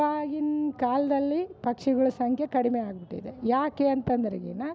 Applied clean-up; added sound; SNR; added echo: none; none; none; none.